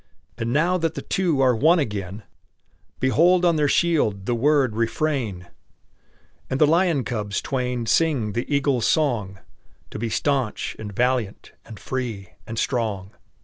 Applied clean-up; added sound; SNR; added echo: none; none; none; none.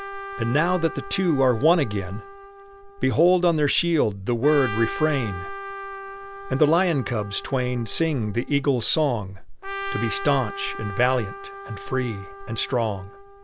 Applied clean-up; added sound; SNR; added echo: none; Trumpet; 12 dB; none.